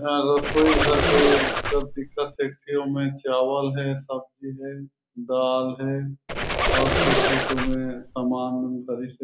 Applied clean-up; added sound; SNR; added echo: none; Squeak; -2 dB; none.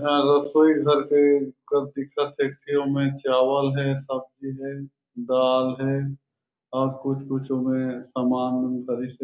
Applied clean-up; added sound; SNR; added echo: none; none; none; none.